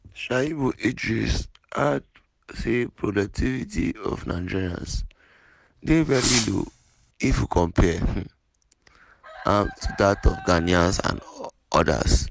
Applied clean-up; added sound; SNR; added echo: none; Fireworks; 1 dB; none.